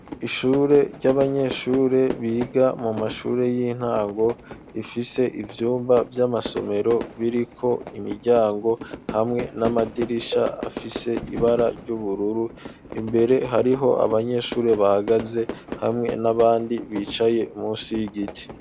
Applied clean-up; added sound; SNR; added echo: none; Cowbell + Fire / Fireworks; 13 dB; none.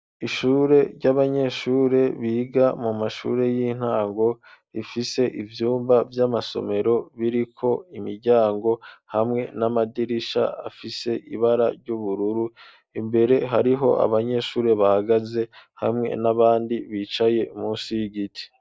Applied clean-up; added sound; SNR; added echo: none; none; none; none.